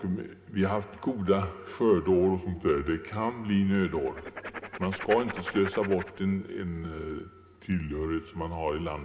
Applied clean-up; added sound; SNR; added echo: none; Writing; 11 dB; reverberation time 0.3 s.